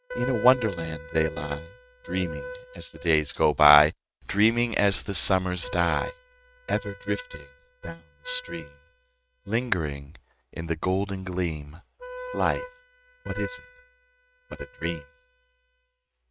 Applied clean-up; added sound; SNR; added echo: neural mask model RNNoise.